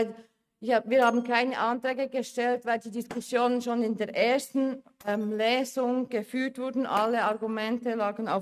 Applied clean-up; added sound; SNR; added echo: neural mask model RNNoise.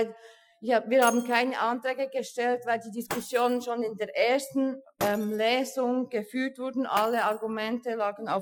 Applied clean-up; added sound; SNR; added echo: classical method Wiener filter.